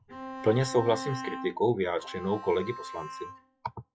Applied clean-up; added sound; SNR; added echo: classical method log-MMSE.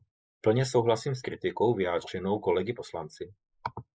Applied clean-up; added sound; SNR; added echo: neural mask model Resemble Enhance denoiser.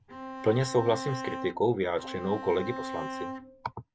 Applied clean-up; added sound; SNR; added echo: none; Bowed string instrument; 9 dB; none.